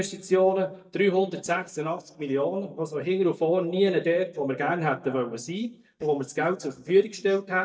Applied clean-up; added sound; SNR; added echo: neural mask model DeepFilterNet 3.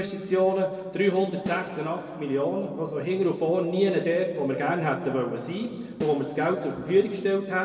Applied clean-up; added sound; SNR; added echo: none; Snare drum; 14 dB; reverberation time 1.6 s.